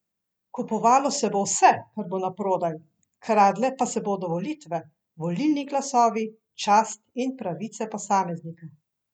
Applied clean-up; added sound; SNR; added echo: none; none; none; none.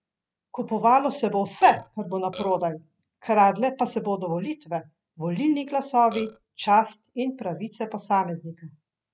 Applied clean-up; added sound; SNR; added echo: none; Burping, eructation; 15 dB; none.